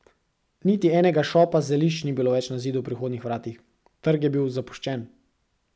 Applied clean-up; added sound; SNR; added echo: none; none; none; none.